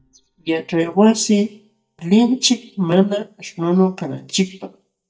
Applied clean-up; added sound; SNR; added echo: neural mask model DeepFilterNet 3.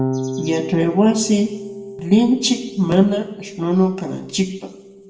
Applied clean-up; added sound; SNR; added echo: none; Electric guitar / Bass guitar; 11 dB; reverberation time 0.8 s.